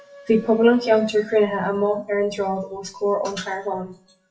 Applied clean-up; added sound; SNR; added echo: classical method WPE with log-MMSE.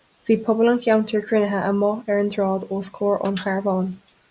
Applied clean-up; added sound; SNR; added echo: none; none; none; none.